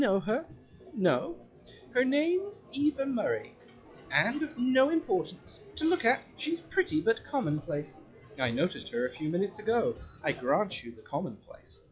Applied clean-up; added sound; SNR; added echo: classical method log-MMSE.